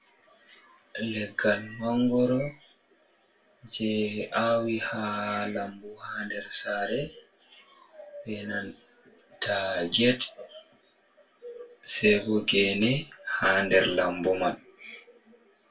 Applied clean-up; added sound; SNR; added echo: none; none; none; reverberation time 0.2 s.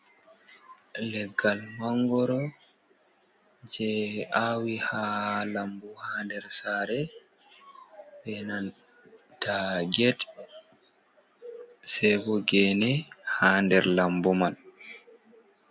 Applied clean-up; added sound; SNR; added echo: none; none; none; none.